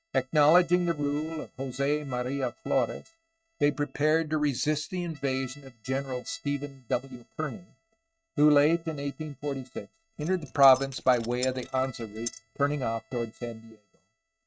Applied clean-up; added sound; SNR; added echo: neural mask model RNNoise.